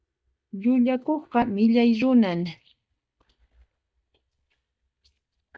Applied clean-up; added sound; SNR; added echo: neural mask model DeepFilterNet 3.